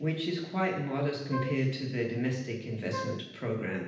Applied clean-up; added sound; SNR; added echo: none; Wind instrument, woodwind instrument; 9 dB; reverberation time 0.9 s.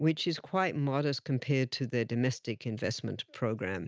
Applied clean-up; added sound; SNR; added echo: none; none; none; none.